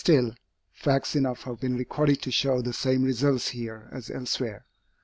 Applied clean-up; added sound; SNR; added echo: none; none; none; none.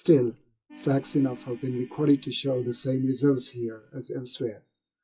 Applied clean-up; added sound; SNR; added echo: classical method WPE with log-MMSE.